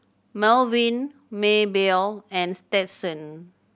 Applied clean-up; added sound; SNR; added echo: none; none; none; none.